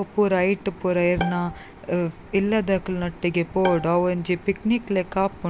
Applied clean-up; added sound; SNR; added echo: none; Bowed string instrument; 14 dB; none.